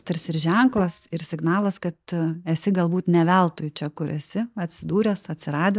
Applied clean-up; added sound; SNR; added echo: neural mask model DeepFilterNet 3.